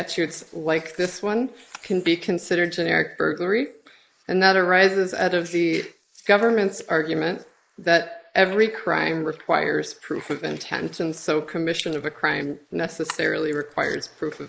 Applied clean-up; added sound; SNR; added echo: neural mask model Resemble Enhance denoiser.